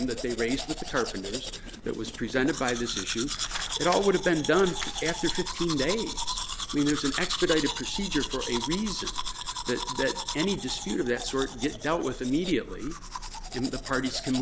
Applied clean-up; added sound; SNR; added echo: none; Domestic sounds, home sounds; 7 dB; none.